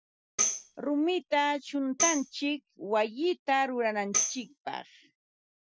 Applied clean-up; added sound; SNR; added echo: classical method Wiener filter.